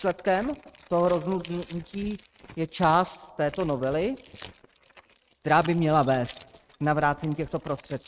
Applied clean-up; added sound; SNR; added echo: neural mask model RNNoise.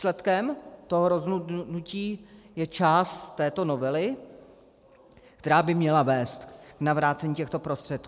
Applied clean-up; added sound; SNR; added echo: none; none; none; none.